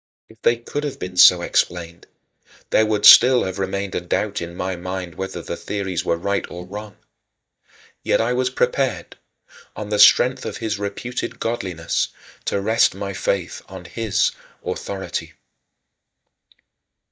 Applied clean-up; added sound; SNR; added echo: neural mask model DeepFilterNet 3.